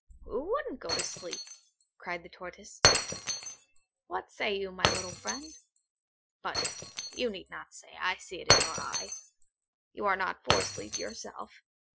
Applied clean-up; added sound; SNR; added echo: classical method Wiener filter.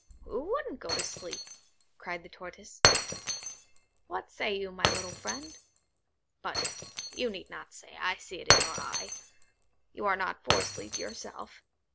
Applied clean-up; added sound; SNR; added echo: none; Shatter; -4 dB; none.